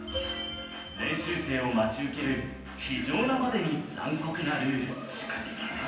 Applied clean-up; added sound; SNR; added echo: none; none; none; reverberation time 0.9 s.